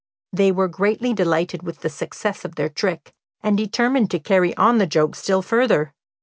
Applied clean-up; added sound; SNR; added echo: none; none; none; none.